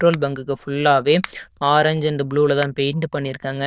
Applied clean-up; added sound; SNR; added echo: neural diffusion model UNIVERSE++.